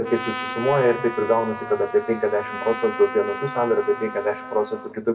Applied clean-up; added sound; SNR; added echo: none; Trumpet; 10 dB; reverberation time 1.1 s.